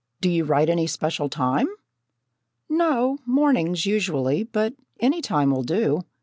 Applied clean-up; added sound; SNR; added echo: none; none; none; none.